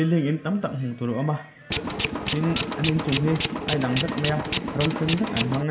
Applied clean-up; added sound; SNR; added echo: none; Tools; 2 dB; reverberation time 2.0 s.